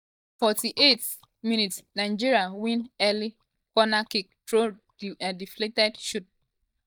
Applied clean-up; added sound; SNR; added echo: neural mask model DeepFilterNet 3.